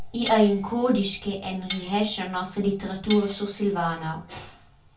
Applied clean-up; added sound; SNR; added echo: none; Cutlery, silverware; 10 dB; reverberation time 0.2 s.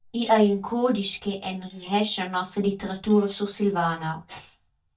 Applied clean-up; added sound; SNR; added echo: neural mask model DeepFilterNet 3.